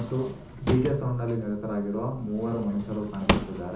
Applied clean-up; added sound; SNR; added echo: none; Drawer open or close / Wood; 4 dB; reverberation time 0.6 s.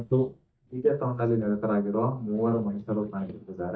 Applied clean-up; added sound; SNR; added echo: neural mask model DeepFilterNet 3.